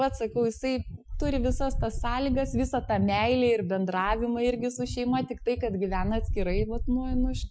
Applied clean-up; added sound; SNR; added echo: classical method Wiener filter.